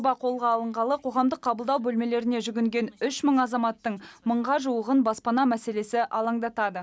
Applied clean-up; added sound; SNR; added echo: none; none; none; none.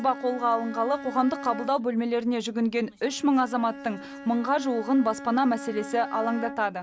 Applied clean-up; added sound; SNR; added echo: none; Bowed string instrument; 13 dB; none.